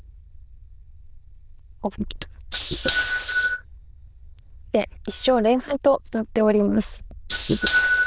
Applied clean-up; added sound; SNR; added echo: neural diffusion model UNIVERSE++.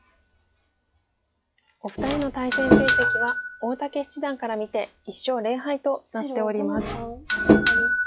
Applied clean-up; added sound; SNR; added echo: classical method log-MMSE.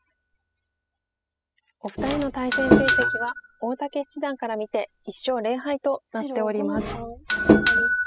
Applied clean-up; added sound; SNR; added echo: classical method spectral subtraction.